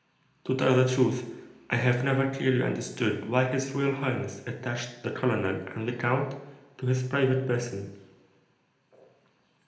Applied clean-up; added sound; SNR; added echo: none; none; none; reverberation time 0.8 s.